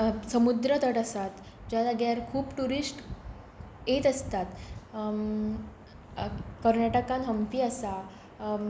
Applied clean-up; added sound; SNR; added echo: none; none; none; none.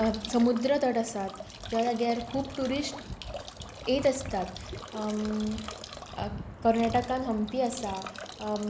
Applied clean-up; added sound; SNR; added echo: none; Drip / Trickle, dribble / Bathtub (filling or washing); 15 dB; none.